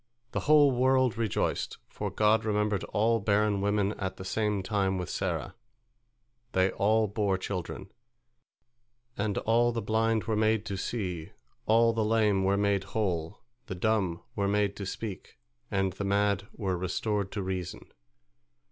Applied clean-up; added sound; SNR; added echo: none; none; none; none.